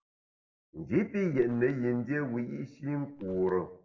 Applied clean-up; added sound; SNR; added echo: neural separator model SepFormer DNS4.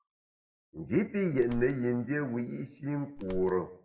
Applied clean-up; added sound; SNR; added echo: none; Bird; 8 dB; reverberation time 0.7 s.